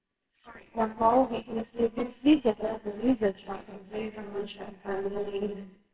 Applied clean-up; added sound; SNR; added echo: neural separator model SepFormer WHAMR!.